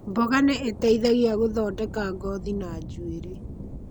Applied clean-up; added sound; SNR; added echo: none; Thunder / Rain; 12 dB; none.